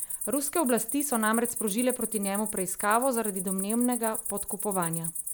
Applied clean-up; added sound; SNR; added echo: none; Cricket; 5 dB; none.